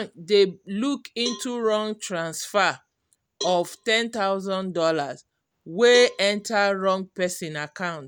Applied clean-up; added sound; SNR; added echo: none; Cowbell; 17 dB; none.